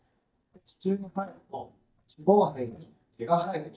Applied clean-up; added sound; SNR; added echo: neural mask model DeepFilterNet 3.